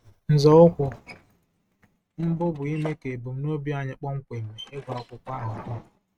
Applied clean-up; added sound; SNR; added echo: neural mask model RNNoise.